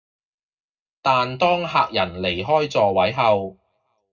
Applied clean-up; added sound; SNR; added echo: none; none; none; reverberation time 0.3 s.